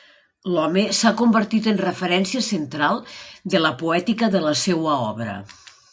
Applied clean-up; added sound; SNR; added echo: none; none; none; none.